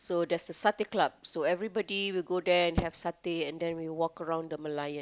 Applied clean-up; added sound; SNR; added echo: none; none; none; none.